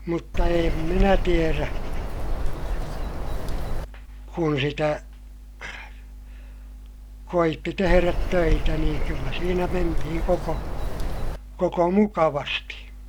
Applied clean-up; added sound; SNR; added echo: none; Bird vocalization, bird call, bird song; -3 dB; none.